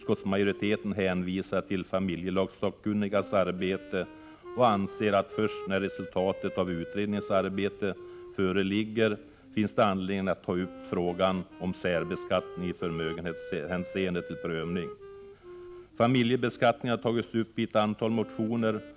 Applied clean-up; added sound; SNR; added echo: none; Wind instrument, woodwind instrument; 16 dB; none.